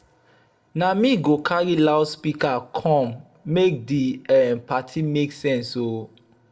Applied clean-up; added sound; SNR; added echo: none; none; none; reverberation time 0.3 s.